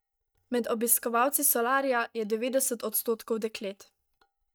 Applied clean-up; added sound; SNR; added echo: neural mask model DeepFilterNet 3.